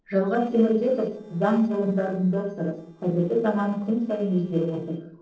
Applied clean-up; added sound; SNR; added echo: neural separator model SepFormer DNS4.